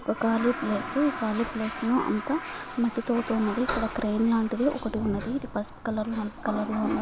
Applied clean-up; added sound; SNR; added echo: none; Toilet flush; 9 dB; none.